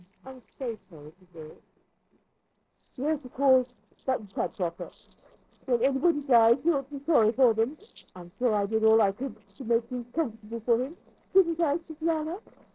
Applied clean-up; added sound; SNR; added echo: neural separator model SepFormer DNS4.